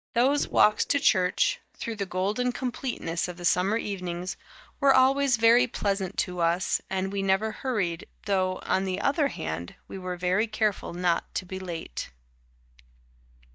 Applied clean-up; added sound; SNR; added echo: neural mask model DeepFilterNet 3.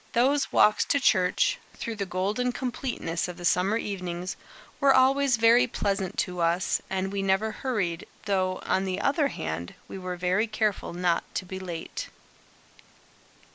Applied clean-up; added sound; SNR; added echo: neural mask model Resemble Enhance denoiser.